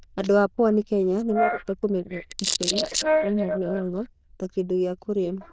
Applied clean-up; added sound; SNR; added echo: neural diffusion model UNIVERSE++.